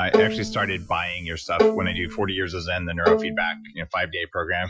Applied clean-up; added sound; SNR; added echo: classical method Wiener filter.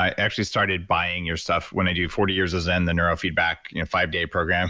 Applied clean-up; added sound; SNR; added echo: none; none; none; none.